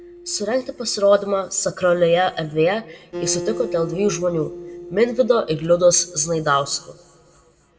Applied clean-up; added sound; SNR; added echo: none; Acoustic guitar; 15 dB; reverberation time 1.2 s.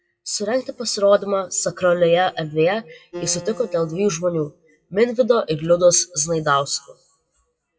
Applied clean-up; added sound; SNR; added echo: classical method WPE with log-MMSE.